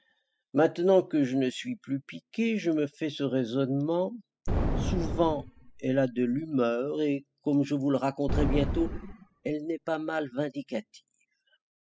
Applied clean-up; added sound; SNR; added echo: classical method spectral subtraction.